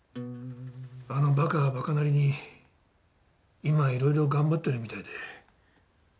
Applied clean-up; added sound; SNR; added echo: none; Acoustic guitar; 15 dB; none.